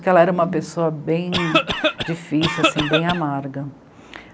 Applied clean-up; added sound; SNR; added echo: none; Cough; 0 dB; none.